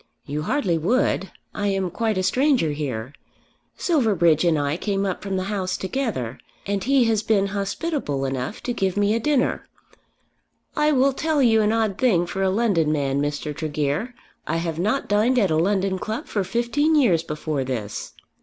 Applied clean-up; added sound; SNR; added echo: none; none; none; none.